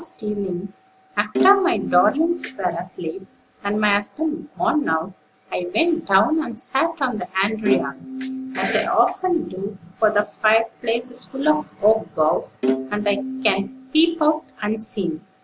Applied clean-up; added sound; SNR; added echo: none; Bowed string instrument; 7 dB; none.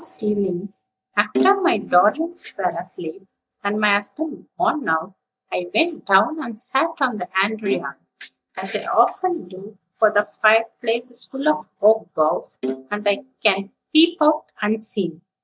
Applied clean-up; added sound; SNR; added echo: neural mask model DeepFilterNet 3.